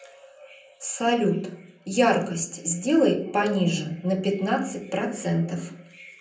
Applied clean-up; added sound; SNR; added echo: none; none; none; reverberation time 0.6 s.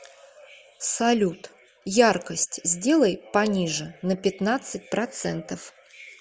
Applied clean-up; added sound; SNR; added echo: none; none; none; none.